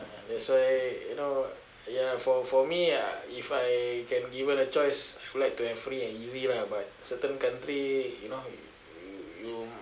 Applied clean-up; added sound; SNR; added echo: none; none; none; none.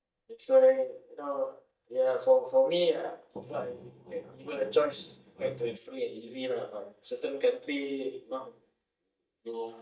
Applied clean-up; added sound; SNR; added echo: neural mask model DeepFilterNet 3.